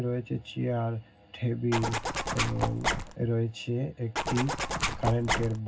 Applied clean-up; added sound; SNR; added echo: none; Zipper (clothing); 0 dB; reverberation time 0.4 s.